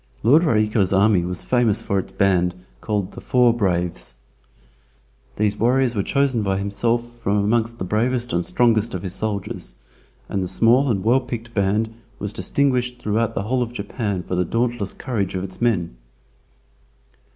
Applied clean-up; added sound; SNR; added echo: none; none; none; none.